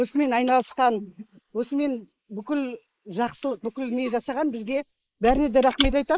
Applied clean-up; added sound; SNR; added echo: neural mask model Resemble Enhance denoiser.